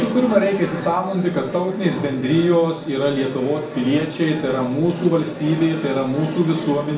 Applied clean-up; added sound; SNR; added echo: none; none; none; reverberation time 0.4 s.